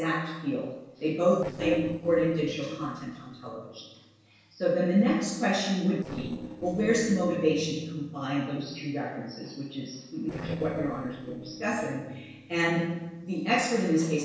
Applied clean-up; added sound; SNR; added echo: neural separator model SepFormer DNS4.